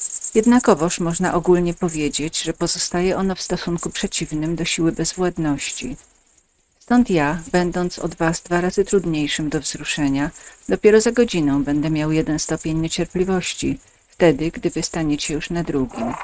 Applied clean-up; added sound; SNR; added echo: neural mask model RNNoise.